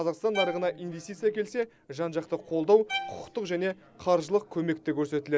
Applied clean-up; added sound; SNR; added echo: none; Bowed string instrument; 13 dB; none.